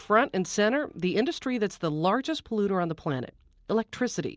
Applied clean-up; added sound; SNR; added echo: none; none; none; none.